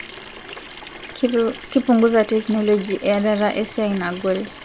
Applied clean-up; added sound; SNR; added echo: none; Sink (filling or washing) / Water tap, faucet; 17 dB; none.